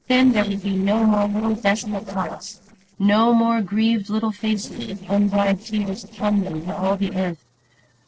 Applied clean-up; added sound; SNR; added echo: neural separator model SepFormer DNS4.